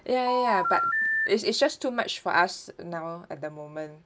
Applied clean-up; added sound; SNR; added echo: none; Telephone; -2 dB; none.